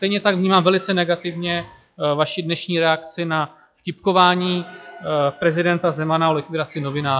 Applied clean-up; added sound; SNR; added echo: classical method log-MMSE.